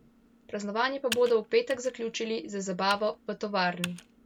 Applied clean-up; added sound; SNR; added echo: none; Computer keyboard; 15 dB; none.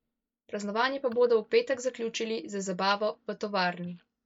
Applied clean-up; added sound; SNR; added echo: neural mask model DeepFilterNet 3.